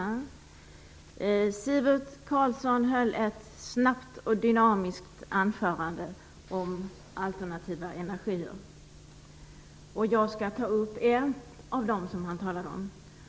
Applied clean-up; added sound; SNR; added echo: none; none; none; none.